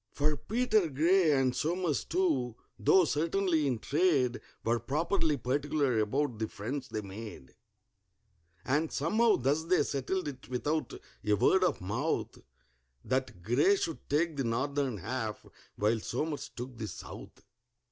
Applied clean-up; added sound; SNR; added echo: none; none; none; none.